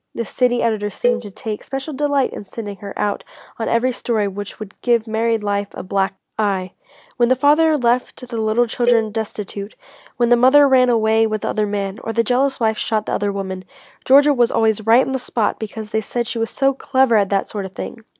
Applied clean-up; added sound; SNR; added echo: none; Cowbell; 8 dB; none.